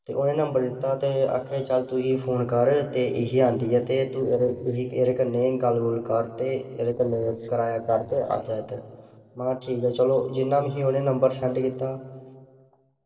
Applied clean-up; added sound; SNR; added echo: neural separator model SepFormer DNS4.